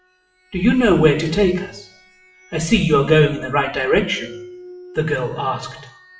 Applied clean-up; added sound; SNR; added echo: classical method WPE with log-MMSE.